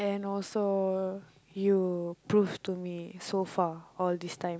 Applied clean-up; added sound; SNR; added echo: none; none; none; none.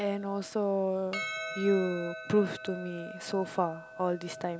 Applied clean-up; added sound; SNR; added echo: none; Percussion; 11 dB; none.